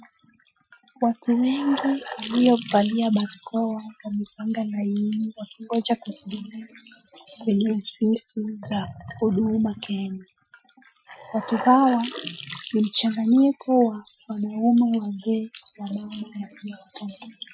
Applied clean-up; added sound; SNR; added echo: classical method Wiener filter.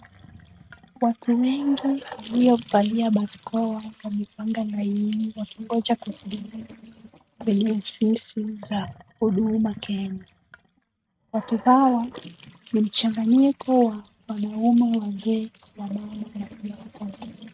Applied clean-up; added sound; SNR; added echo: neural mask model RNNoise.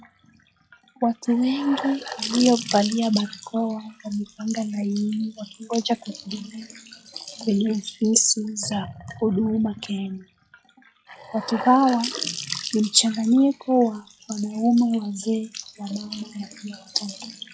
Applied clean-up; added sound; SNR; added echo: classical method log-MMSE.